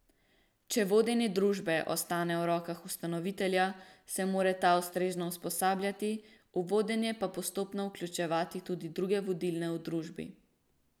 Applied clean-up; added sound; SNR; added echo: none; none; none; none.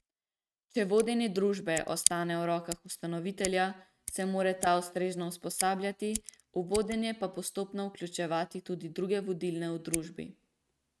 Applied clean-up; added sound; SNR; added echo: neural mask model RNNoise.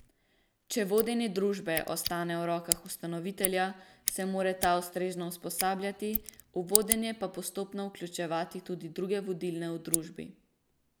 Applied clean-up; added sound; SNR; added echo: neural mask model Resemble Enhance denoiser.